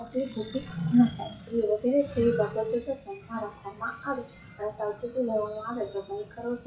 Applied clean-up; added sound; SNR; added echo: classical method WPE with log-MMSE.